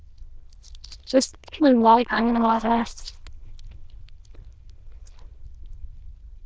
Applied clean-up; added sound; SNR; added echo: neural diffusion model UNIVERSE++.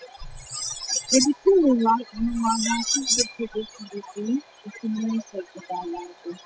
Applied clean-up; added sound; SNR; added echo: classical method spectral subtraction.